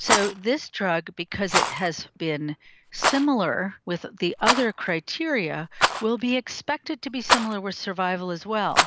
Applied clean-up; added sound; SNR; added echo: none; Rattle; 2 dB; none.